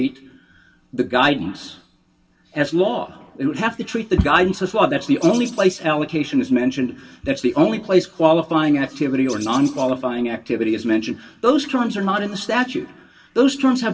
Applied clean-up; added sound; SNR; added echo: none; Bird; 19 dB; reverberation time 0.2 s.